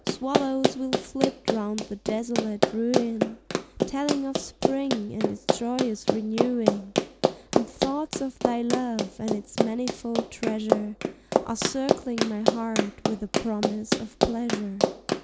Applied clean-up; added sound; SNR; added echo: none; Run; -2 dB; none.